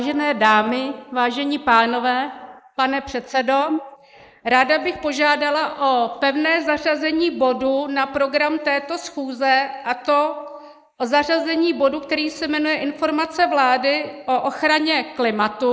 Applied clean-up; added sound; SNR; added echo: neural mask model Resemble Enhance denoiser.